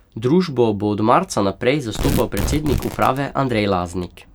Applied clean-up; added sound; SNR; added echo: none; Tearing; 7 dB; none.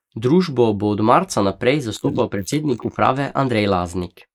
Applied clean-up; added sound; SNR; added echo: neural mask model Resemble Enhance denoiser.